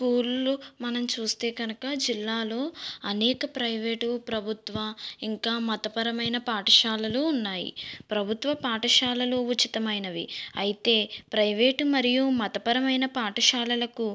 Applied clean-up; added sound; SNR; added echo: none; none; none; none.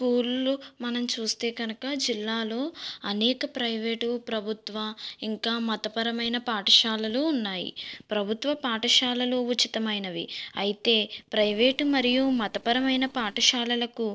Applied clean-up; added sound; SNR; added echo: neural separator model SepFormer DNS4.